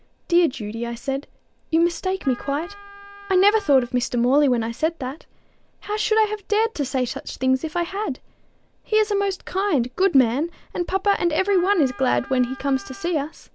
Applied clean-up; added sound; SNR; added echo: none; Wind instrument, woodwind instrument; 19 dB; none.